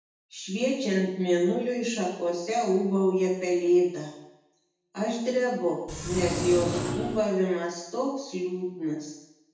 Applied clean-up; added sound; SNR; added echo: none; Engine; 4 dB; reverberation time 0.8 s.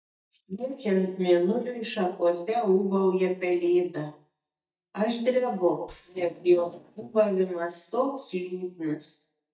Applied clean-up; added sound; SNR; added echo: neural mask model DeepFilterNet 3.